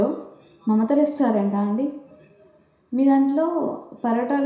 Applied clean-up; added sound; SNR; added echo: none; none; none; reverberation time 0.7 s.